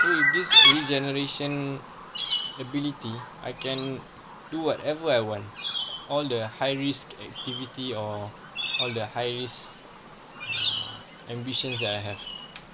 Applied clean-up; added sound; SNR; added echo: none; Chirp, tweet; -3 dB; none.